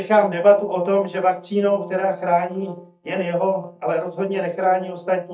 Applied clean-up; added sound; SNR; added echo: neural mask model DeepFilterNet 3.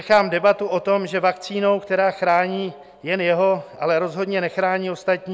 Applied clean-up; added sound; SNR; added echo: none; none; none; none.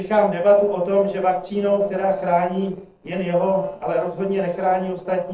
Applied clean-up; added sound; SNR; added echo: neural separator model SepFormer DNS4.